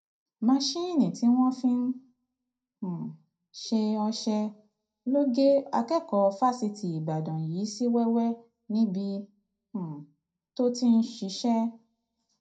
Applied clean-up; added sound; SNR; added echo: none; none; none; reverberation time 0.2 s.